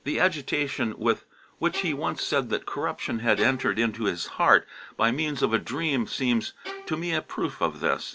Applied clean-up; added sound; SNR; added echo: none; Bowed string instrument; 17 dB; none.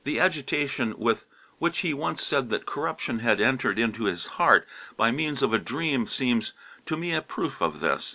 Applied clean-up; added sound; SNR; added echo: none; none; none; none.